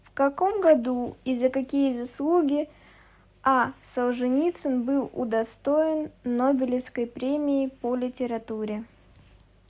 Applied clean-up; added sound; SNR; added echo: none; none; none; none.